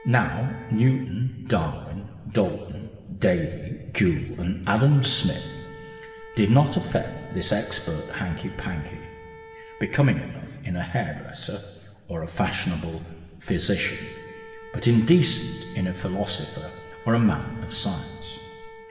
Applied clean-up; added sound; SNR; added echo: none; Wind instrument, woodwind instrument; 20 dB; reverberation time 1.7 s.